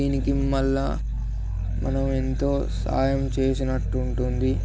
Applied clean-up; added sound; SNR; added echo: none; Growling; 0 dB; none.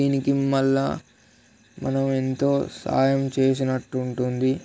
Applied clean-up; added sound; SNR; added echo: none; none; none; none.